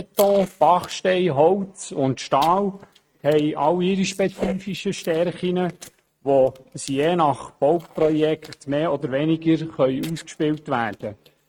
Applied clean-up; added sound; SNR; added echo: neural mask model RNNoise.